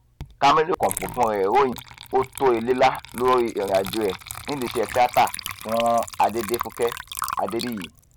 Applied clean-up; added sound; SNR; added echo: none; Water / Liquid; 13 dB; none.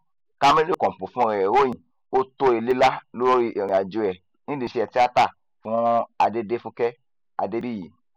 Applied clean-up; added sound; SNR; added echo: none; none; none; none.